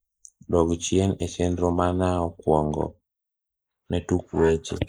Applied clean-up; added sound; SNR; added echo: neural mask model Resemble Enhance denoiser.